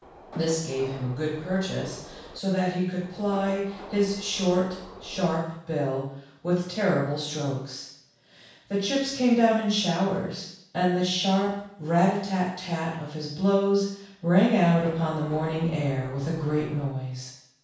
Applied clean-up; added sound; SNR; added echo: none; Subway, metro, underground; 17 dB; reverberation time 0.7 s.